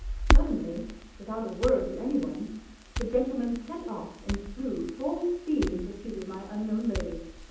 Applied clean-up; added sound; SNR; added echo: none; Crackle; 0 dB; reverberation time 0.8 s.